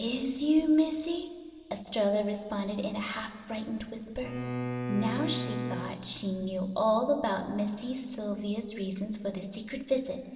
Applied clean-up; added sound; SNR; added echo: none; Bowed string instrument; 6 dB; reverberation time 2.2 s.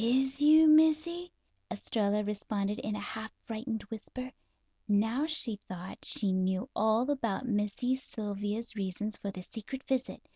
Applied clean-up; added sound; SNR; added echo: none; none; none; none.